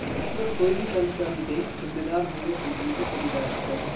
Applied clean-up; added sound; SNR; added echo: none; Waves, surf; 4 dB; reverberation time 0.6 s.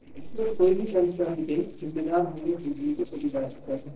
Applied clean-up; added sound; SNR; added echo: neural separator model SepFormer DNS4.